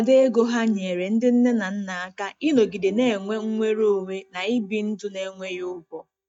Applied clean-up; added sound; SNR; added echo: neural mask model DeepFilterNet 3.